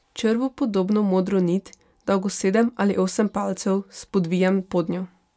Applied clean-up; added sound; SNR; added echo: none; none; none; none.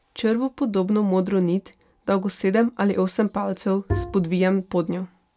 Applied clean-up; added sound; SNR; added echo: none; Bowed string instrument; 6 dB; none.